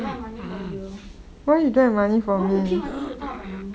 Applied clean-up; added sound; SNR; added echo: none; Cough; 15 dB; none.